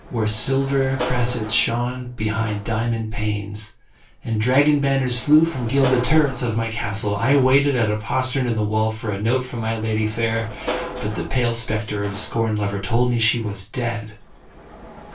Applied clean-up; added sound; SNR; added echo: none; Sliding door / Slam; 14 dB; reverberation time 0.2 s.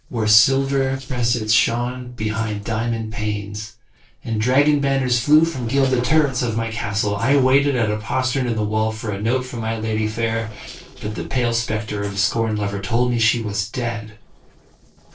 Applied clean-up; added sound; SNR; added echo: neural separator model SepFormer DNS4.